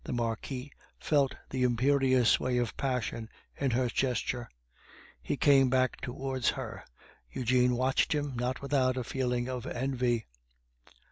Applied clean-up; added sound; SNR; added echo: none; none; none; none.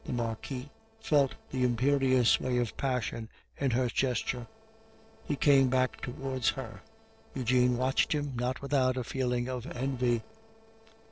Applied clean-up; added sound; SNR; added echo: neural separator model SepFormer DNS4.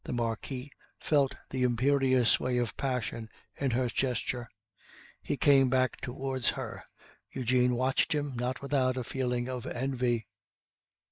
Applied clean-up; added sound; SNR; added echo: neural mask model Resemble Enhance denoiser.